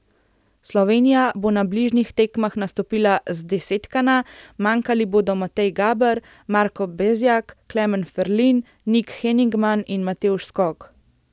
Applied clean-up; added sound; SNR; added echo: none; none; none; none.